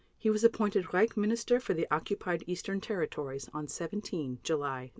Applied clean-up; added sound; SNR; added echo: none; none; none; none.